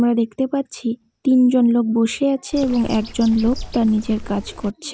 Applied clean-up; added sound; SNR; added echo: none; Bird; 13 dB; none.